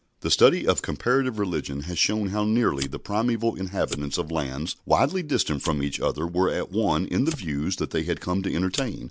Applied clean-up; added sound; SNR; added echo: none; Fire; 19 dB; none.